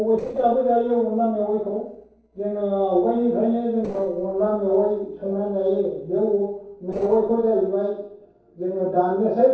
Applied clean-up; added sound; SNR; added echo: neural separator model SepFormer DNS4.